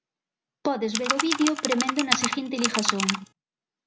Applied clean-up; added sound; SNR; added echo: none; Computer keyboard; -1 dB; none.